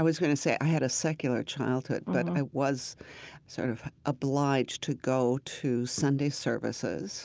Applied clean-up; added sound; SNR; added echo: none; none; none; none.